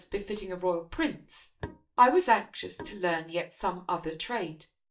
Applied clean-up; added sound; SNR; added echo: neural mask model DeepFilterNet 3.